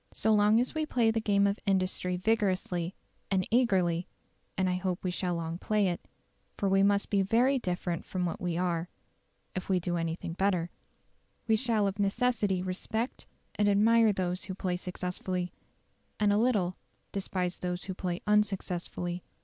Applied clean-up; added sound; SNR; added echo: none; none; none; none.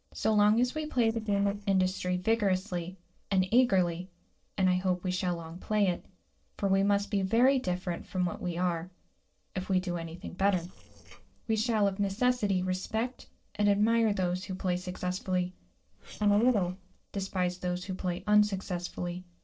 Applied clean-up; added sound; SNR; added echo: neural separator model SepFormer DNS4.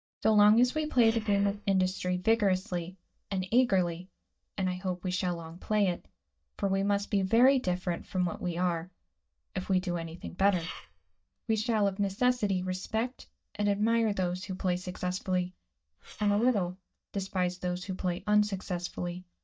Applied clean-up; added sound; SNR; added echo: neural mask model DeepFilterNet 3.